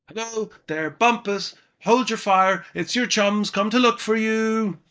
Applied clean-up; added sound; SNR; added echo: neural mask model DeepFilterNet 3.